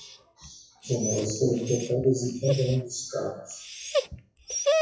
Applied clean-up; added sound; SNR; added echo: classical method WPE with log-MMSE.